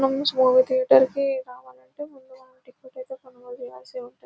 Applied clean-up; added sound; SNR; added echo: none; none; none; none.